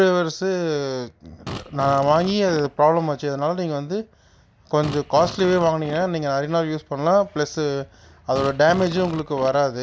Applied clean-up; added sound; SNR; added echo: none; Fart; 14 dB; none.